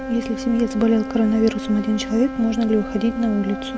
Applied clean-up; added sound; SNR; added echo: none; Wind instrument, woodwind instrument; 9 dB; none.